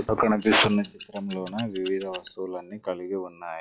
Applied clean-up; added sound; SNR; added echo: classical method log-MMSE.